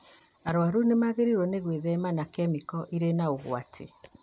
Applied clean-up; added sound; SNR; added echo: none; none; none; none.